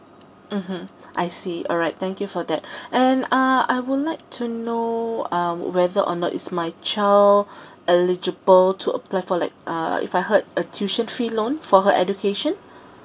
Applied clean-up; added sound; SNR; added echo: none; none; none; none.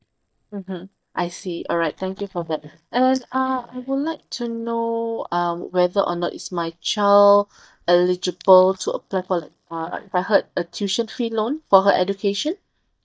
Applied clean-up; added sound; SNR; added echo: neural mask model DeepFilterNet 3.